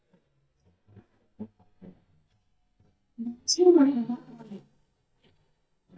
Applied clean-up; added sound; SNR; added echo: neural mask model DeepFilterNet 3.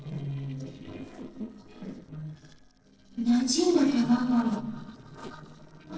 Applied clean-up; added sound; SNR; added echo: neural separator model SepFormer DNS4.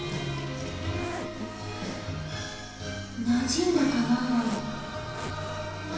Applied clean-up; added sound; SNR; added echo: none; Zipper (clothing); 13 dB; reverberation time 0.9 s.